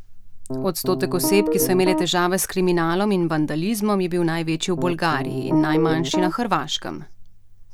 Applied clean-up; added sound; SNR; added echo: none; Piano; 3 dB; none.